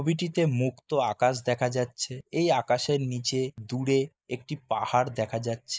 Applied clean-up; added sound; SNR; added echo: neural mask model Resemble Enhance denoiser.